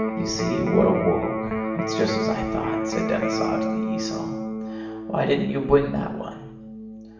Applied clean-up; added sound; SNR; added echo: none; Electric guitar; 2 dB; reverberation time 0.8 s.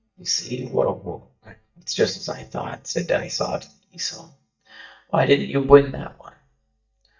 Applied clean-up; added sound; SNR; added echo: neural mask model DeepFilterNet 3.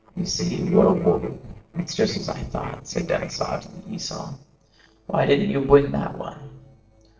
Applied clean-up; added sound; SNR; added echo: neural separator model SepFormer DNS4.